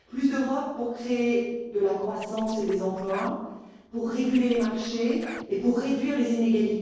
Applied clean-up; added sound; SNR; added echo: neural separator model SepFormer DNS4.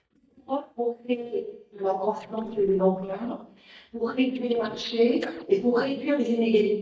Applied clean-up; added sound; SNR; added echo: neural mask model DeepFilterNet 3.